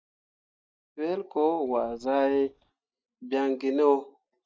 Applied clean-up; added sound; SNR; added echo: neural mask model DeepFilterNet 3.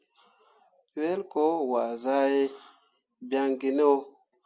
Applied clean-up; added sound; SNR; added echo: none; none; none; none.